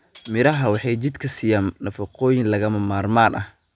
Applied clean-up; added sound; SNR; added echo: none; Cutlery, silverware; 17 dB; none.